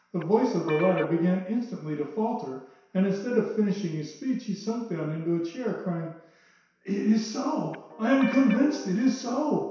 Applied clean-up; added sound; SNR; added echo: none; Guitar; 12 dB; reverberation time 0.7 s.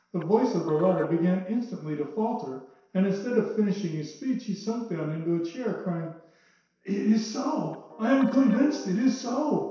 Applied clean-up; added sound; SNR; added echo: neural separator model SepFormer DNS4.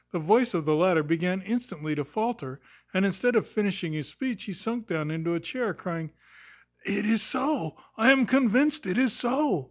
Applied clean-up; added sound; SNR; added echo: none; none; none; none.